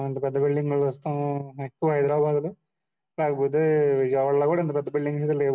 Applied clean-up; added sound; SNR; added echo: none; none; none; none.